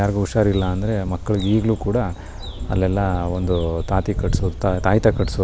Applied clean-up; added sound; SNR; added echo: none; none; none; none.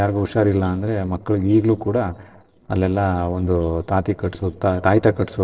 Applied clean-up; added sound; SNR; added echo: neural separator model SepFormer DNS4.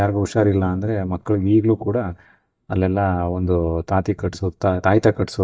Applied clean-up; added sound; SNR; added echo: neural mask model DeepFilterNet 3.